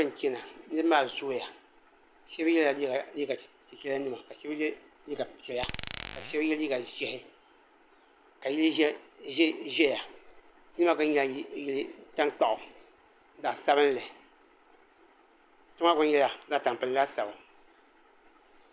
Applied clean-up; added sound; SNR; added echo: none; Glass; 10 dB; none.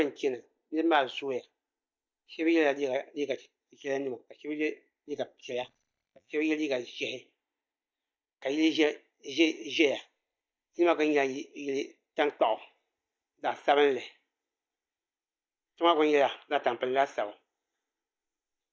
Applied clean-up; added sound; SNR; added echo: neural mask model DeepFilterNet 3.